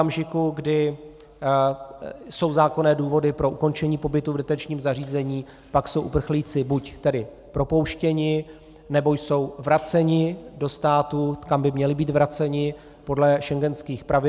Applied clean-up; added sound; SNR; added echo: none; none; none; none.